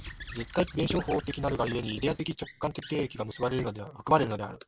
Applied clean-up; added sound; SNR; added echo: none; Squeak / Writing; 13 dB; none.